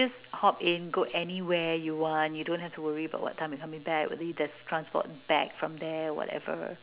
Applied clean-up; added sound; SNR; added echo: none; none; none; none.